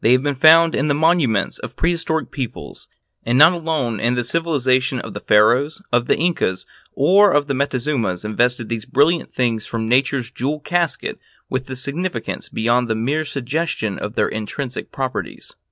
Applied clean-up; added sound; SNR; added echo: none; none; none; none.